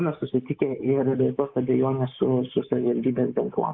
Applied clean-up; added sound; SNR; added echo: neural mask model Resemble Enhance denoiser.